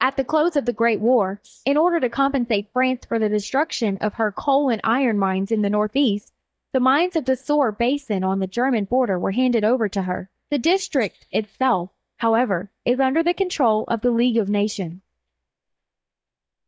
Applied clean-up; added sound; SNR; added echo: neural mask model DeepFilterNet 3.